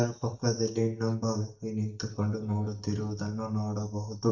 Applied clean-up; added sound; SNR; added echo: neural mask model DeepFilterNet 3.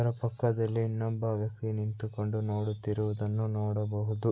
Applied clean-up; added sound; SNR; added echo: none; none; none; none.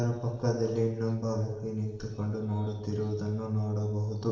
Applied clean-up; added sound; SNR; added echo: neural separator model SepFormer DNS4.